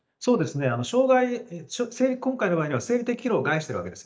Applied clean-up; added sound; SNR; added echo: neural mask model DeepFilterNet 3.